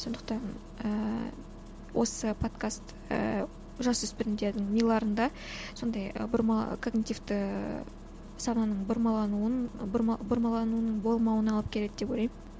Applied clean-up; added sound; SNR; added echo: none; Engine starting; 14 dB; none.